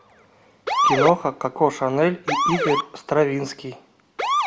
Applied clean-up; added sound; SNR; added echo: none; Motor vehicle (road) / Siren; 2 dB; none.